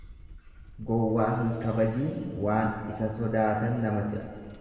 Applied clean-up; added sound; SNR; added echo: none; Truck; 20 dB; reverberation time 1.6 s.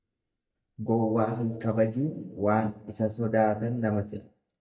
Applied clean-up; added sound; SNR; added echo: neural mask model DeepFilterNet 3.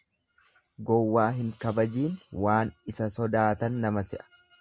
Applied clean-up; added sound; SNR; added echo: none; none; none; none.